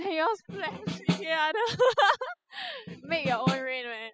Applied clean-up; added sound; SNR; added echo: classical method spectral subtraction.